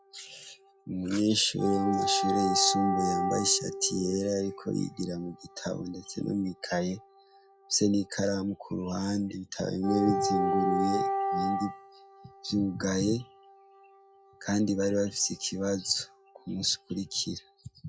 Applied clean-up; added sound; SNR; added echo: classical method log-MMSE.